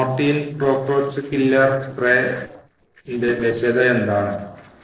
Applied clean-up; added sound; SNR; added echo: neural separator model SepFormer DNS4.